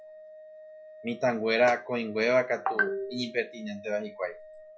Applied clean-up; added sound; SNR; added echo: none; Organ; 18 dB; none.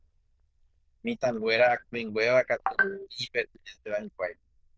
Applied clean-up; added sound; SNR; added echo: neural diffusion model UNIVERSE++.